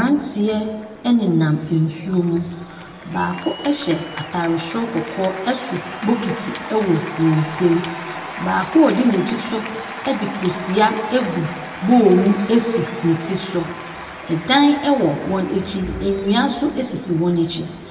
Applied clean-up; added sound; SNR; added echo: none; Applause / Cheering; 13 dB; reverberation time 1.0 s.